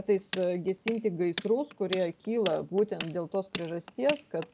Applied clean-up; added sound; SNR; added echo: none; Tools; 11 dB; none.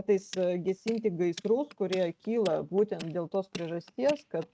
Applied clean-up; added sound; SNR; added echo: neural mask model RNNoise.